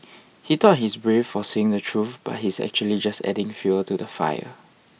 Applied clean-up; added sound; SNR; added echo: none; none; none; none.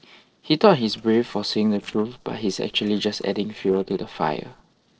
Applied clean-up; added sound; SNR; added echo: neural separator model SepFormer DNS4.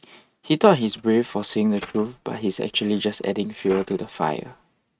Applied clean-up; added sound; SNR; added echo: neural mask model RNNoise.